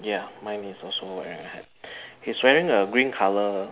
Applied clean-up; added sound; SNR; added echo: none; none; none; none.